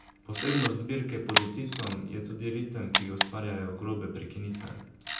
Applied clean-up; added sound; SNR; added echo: none; Camera; -3 dB; reverberation time 0.6 s.